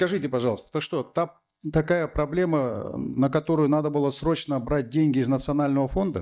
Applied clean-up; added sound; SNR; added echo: neural mask model DeepFilterNet 3.